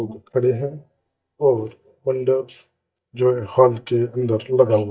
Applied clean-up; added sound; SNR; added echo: neural mask model DeepFilterNet 3.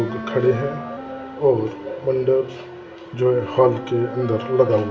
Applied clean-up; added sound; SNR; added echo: none; Wind instrument, woodwind instrument; 13 dB; reverberation time 0.5 s.